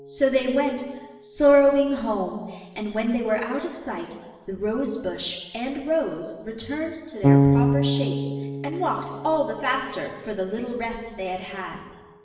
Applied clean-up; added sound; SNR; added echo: none; Bass guitar; 3 dB; reverberation time 1.2 s.